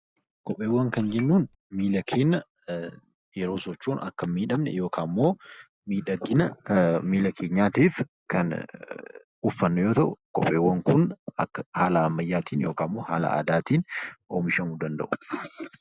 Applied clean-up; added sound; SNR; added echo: neural separator model SepFormer DNS4.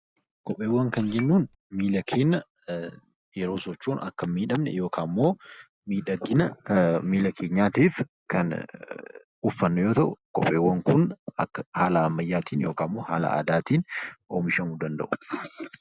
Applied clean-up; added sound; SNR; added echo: none; Chink, clink; 18 dB; none.